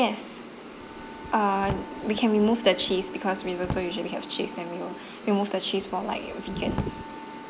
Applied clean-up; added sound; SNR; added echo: none; Drawer open or close + Wind instrument, woodwind instrument; 12 dB; none.